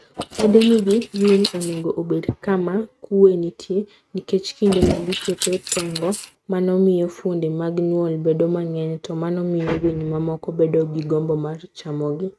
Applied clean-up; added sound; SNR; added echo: neural mask model RNNoise.